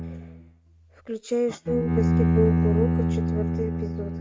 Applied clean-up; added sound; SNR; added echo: neural mask model RNNoise.